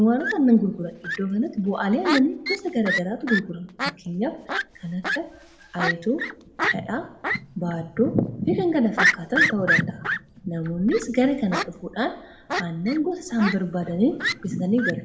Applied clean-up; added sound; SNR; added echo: none; Fowl; 5 dB; reverberation time 0.7 s.